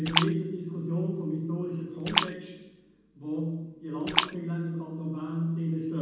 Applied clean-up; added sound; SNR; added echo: none; Splash, splatter; 3 dB; reverberation time 1.1 s.